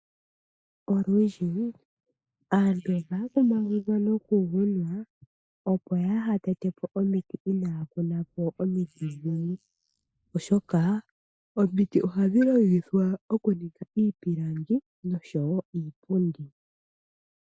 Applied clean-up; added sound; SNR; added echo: neural mask model Resemble Enhance denoiser.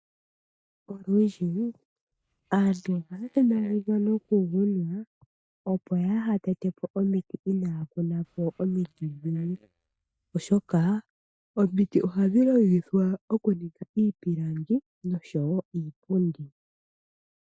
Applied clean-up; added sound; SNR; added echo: neural mask model DeepFilterNet 3.